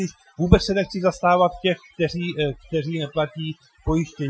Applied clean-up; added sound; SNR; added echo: classical method Wiener filter.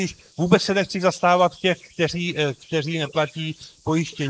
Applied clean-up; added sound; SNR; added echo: neural mask model Resemble Enhance denoiser.